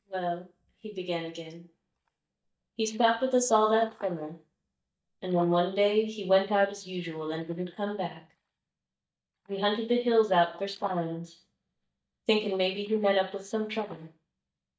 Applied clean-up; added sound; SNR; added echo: neural mask model DeepFilterNet 3.